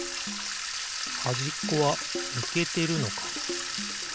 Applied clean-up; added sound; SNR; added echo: none; Sink (filling or washing) / Water tap, faucet; 1 dB; none.